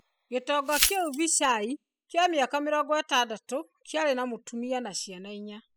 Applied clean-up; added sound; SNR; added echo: classical method spectral subtraction.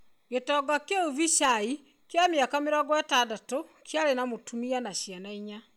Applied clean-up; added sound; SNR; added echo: none; none; none; none.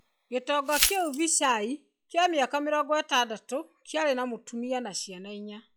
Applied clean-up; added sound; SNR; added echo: classical method log-MMSE.